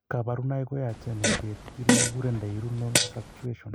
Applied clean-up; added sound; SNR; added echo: none; Fart; -3 dB; none.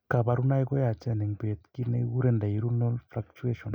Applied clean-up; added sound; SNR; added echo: none; none; none; none.